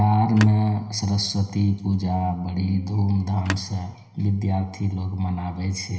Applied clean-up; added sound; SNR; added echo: none; Telephone; 15 dB; reverberation time 0.9 s.